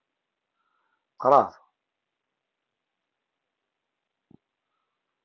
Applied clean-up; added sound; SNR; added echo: none; none; none; none.